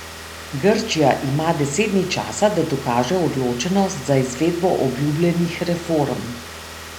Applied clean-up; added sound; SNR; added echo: none; Car; 14 dB; none.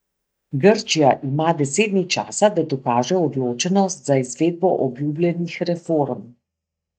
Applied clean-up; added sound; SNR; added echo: neural mask model DeepFilterNet 3.